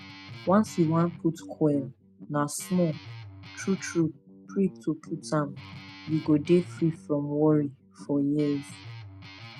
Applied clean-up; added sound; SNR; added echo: none; Guitar; 16 dB; none.